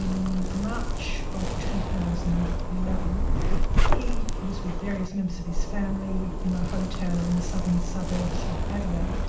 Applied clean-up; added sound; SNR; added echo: none; Zipper (clothing); -5 dB; reverberation time 0.6 s.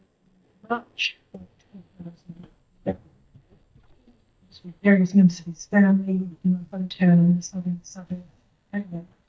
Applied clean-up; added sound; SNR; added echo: neural mask model DeepFilterNet 3.